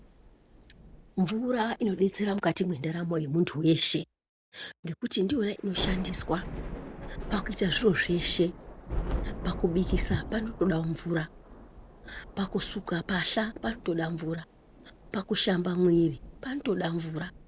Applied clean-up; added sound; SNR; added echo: none; Thunder / Rain; 11 dB; none.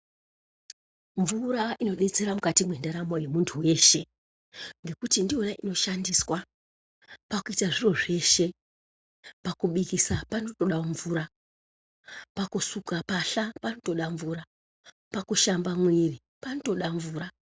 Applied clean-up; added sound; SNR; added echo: none; none; none; none.